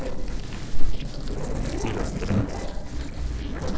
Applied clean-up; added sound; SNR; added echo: neural separator model SepFormer DNS4.